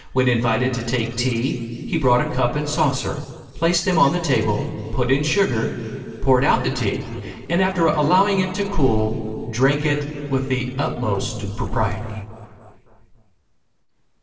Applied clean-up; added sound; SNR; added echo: neural separator model SepFormer DNS4.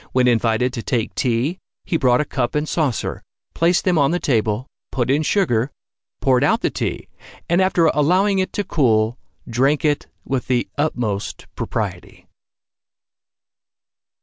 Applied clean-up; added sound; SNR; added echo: none; none; none; none.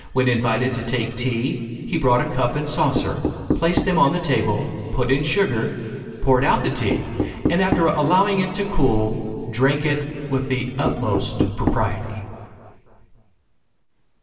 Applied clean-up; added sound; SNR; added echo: none; Knock; 9 dB; reverberation time 2.5 s.